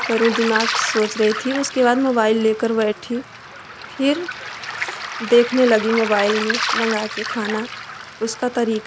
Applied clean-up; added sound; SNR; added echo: none; Waves, surf; 7 dB; none.